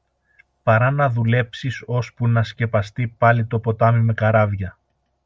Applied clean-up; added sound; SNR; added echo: none; none; none; none.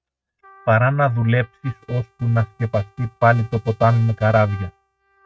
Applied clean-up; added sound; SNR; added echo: neural mask model RNNoise.